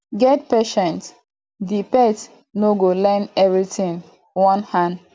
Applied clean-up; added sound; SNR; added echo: none; none; none; none.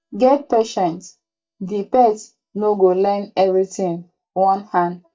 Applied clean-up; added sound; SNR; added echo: neural mask model DeepFilterNet 3.